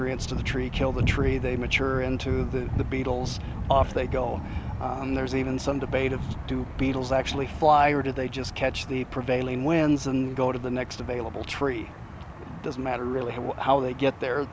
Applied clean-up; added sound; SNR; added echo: none; none; none; none.